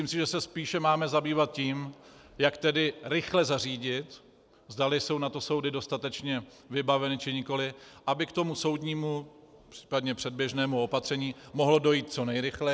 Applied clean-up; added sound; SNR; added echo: none; none; none; none.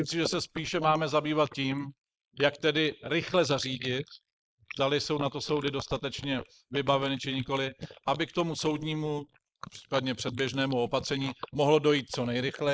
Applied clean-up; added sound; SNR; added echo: neural mask model Resemble Enhance denoiser.